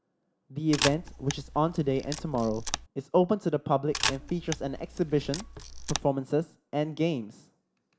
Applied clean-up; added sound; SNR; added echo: none; Camera; 6 dB; none.